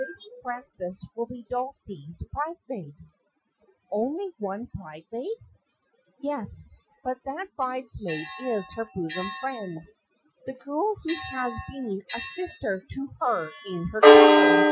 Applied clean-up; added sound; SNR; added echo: classical method Wiener filter.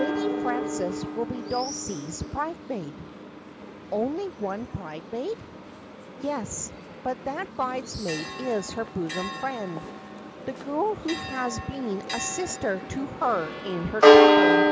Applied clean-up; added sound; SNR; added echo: none; Church bell; -5 dB; none.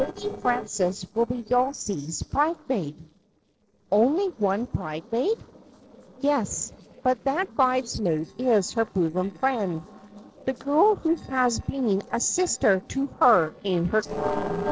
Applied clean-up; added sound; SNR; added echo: neural separator model SepFormer DNS4.